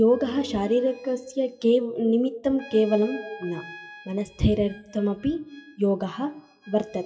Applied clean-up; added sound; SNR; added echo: classical method WPE with log-MMSE.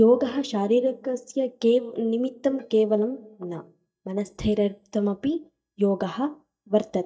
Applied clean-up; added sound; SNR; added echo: neural mask model DeepFilterNet 3.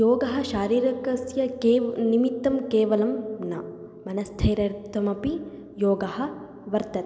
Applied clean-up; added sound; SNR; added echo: none; none; none; none.